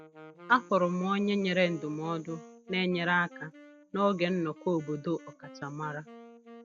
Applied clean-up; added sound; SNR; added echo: none; Wind instrument, woodwind instrument; 19 dB; none.